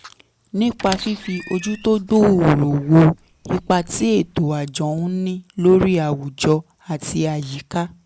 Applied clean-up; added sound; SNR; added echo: none; Squeak; 18 dB; none.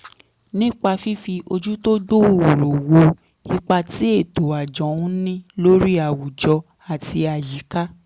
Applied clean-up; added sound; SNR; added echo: none; none; none; none.